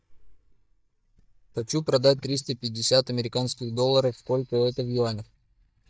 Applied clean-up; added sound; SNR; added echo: neural mask model DeepFilterNet 3.